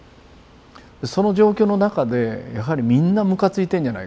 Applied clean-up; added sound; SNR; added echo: none; none; none; none.